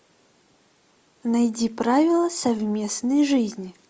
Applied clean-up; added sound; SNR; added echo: none; none; none; none.